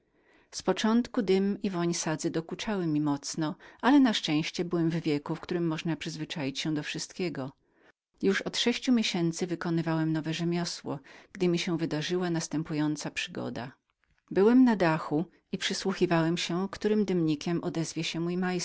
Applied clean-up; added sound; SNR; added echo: none; none; none; none.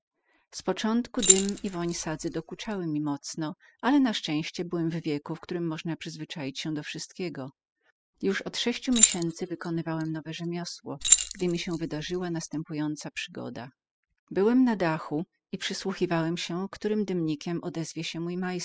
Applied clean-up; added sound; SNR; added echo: classical method spectral subtraction.